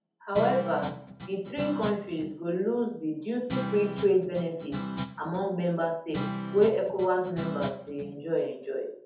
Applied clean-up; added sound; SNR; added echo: none; Guitar; 8 dB; reverberation time 0.6 s.